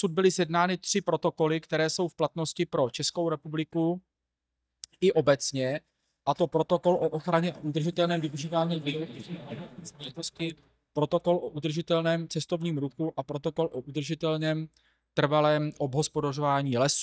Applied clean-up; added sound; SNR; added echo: neural mask model DeepFilterNet 3.